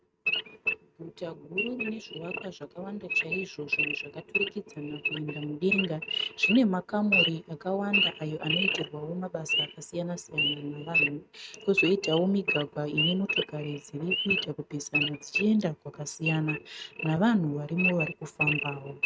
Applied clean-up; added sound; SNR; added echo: neural mask model RNNoise.